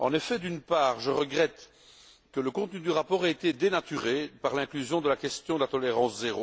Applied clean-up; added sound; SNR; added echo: none; none; none; none.